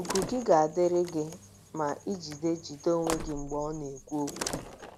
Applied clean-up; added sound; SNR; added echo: none; Slam; 10 dB; none.